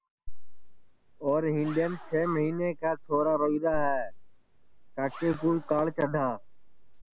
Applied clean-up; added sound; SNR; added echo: none; Zipper (clothing); 8 dB; none.